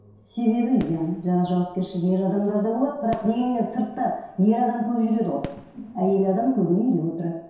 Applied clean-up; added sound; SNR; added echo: none; Fireworks; 20 dB; reverberation time 0.7 s.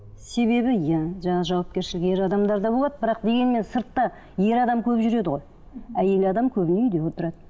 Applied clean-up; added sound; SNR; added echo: none; none; none; none.